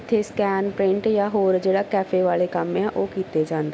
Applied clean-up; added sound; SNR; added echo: none; none; none; none.